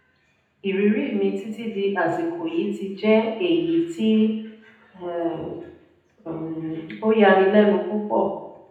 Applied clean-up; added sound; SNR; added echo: none; none; none; reverberation time 0.9 s.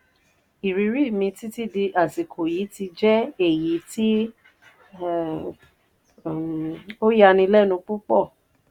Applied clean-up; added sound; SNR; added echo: none; none; none; none.